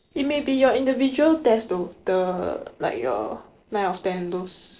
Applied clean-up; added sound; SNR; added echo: neural separator model SepFormer DNS4.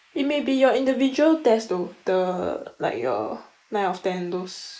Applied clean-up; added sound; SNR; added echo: neural mask model Resemble Enhance denoiser.